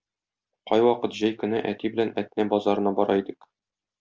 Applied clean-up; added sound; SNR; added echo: none; none; none; none.